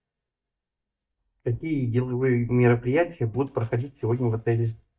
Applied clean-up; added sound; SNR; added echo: neural mask model DeepFilterNet 3.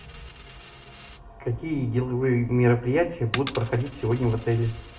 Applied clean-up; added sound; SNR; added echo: none; Coin (dropping); 18 dB; reverberation time 0.5 s.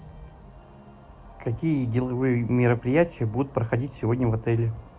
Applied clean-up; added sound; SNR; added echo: none; none; none; none.